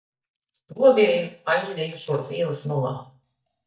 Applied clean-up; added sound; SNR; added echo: neural mask model DeepFilterNet 3.